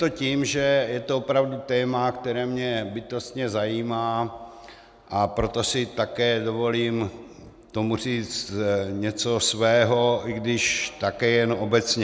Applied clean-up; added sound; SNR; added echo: none; none; none; none.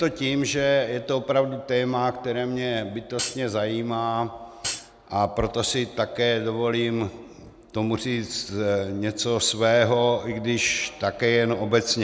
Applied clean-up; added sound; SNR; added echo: none; Hi-hat; 8 dB; none.